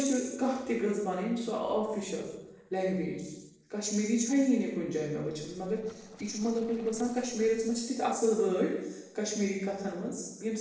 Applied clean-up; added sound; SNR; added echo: neural separator model SepFormer DNS4.